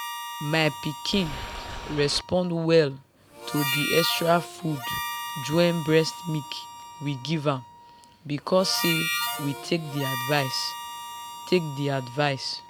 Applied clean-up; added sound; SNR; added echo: none; Harmonica + Boat, Water vehicle; 7 dB; none.